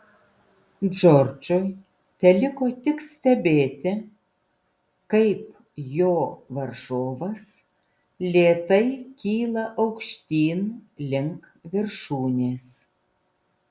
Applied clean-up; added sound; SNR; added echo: none; none; none; none.